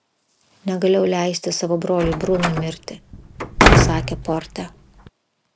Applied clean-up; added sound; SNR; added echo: none; Slam; -3 dB; none.